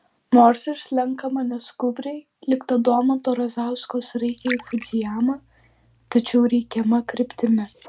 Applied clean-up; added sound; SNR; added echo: none; Liquid; 19 dB; none.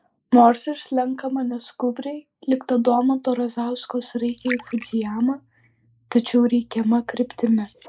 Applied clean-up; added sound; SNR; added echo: neural mask model Resemble Enhance denoiser.